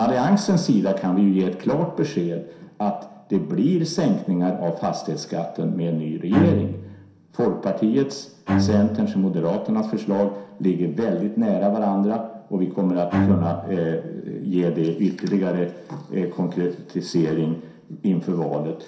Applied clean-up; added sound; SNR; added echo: none; Bowed string instrument; 5 dB; reverberation time 0.7 s.